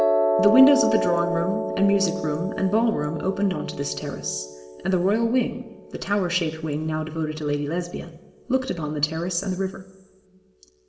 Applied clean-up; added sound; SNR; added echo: none; Piano; 5 dB; reverberation time 1.1 s.